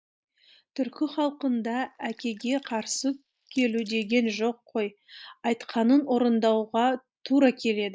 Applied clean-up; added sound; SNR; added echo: neural mask model Resemble Enhance denoiser.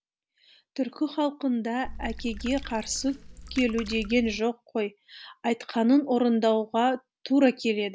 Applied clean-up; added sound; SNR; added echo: none; Water / Liquid; 13 dB; none.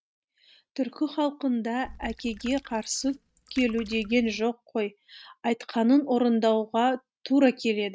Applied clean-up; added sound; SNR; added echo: neural mask model RNNoise.